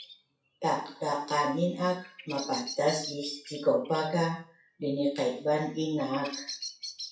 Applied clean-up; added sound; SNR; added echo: classical method WPE with log-MMSE.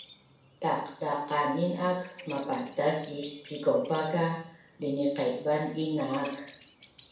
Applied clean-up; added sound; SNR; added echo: none; Bird vocalization, bird call, bird song; 15 dB; reverberation time 0.6 s.